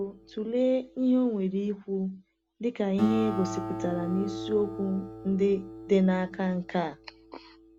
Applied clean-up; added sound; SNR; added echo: none; Acoustic guitar; 10 dB; none.